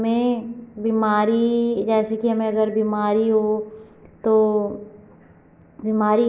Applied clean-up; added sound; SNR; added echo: none; none; none; none.